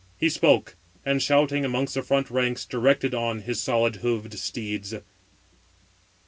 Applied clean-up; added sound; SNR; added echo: none; none; none; none.